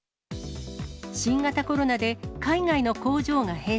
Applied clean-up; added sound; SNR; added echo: none; none; none; none.